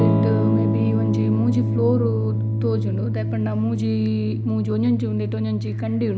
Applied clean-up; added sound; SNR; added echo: none; Electric guitar / Strum; -2 dB; none.